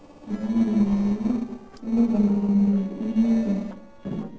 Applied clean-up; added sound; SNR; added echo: neural separator model SepFormer DNS4.